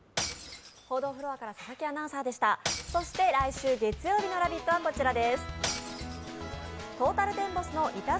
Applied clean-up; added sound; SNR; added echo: none; Shatter / Crushing; 11 dB; none.